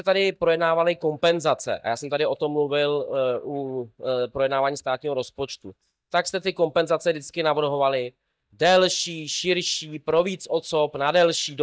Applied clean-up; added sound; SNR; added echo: neural mask model DeepFilterNet 3.